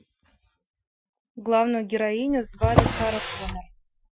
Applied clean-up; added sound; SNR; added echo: classical method Wiener filter.